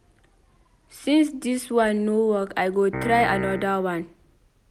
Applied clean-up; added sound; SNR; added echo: none; Piano; 7 dB; none.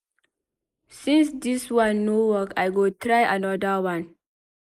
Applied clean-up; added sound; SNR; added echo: neural mask model Resemble Enhance denoiser.